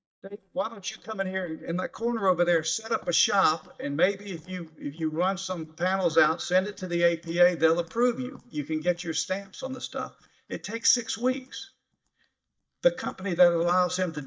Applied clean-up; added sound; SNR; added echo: neural mask model DeepFilterNet 3.